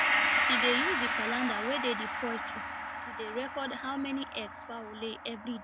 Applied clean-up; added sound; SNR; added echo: none; Gong; -3 dB; none.